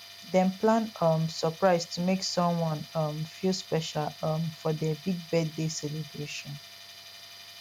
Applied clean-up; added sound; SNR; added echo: none; Tools; 18 dB; none.